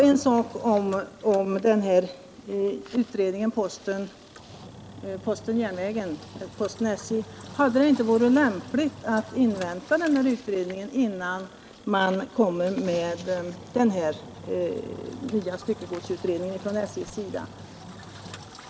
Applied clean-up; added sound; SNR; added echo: none; Engine; 19 dB; none.